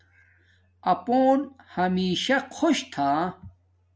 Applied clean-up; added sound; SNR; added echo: none; none; none; none.